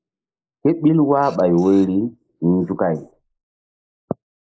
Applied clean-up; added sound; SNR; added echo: neural mask model Resemble Enhance denoiser.